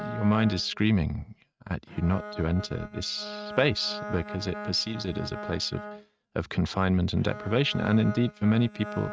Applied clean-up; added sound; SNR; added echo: neural mask model RNNoise.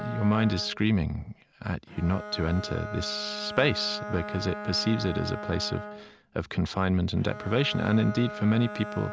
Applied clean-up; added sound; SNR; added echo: none; Bowed string instrument; 11 dB; none.